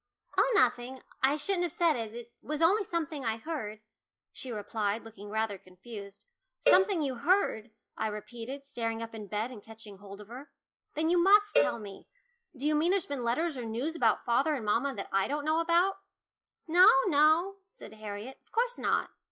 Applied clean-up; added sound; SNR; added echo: classical method log-MMSE.